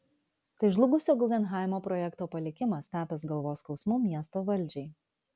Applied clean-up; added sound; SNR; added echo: none; none; none; none.